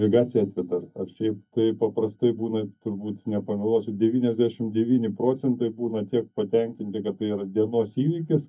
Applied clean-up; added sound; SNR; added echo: neural mask model DeepFilterNet 3.